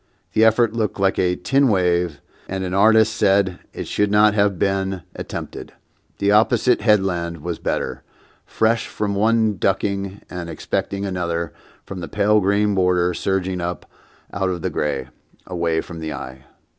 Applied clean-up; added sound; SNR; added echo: none; none; none; none.